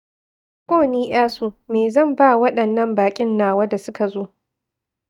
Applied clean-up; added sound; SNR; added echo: neural mask model DeepFilterNet 3.